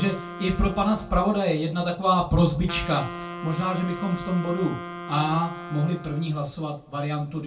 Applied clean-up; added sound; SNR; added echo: none; Wind instrument, woodwind instrument; 13 dB; reverberation time 0.2 s.